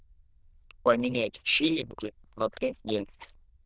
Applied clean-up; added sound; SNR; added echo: neural diffusion model UNIVERSE++.